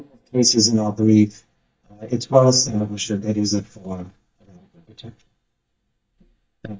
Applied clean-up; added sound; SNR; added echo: neural mask model DeepFilterNet 3.